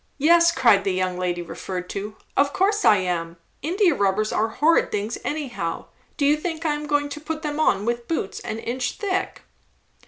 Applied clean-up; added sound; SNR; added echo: none; none; none; none.